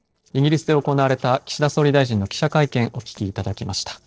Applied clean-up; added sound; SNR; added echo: neural separator model SepFormer DNS4.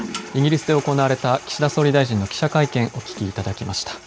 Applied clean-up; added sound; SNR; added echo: none; Toilet flush; 15 dB; none.